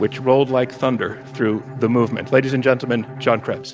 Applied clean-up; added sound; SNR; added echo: none; Bowed string instrument; 15 dB; none.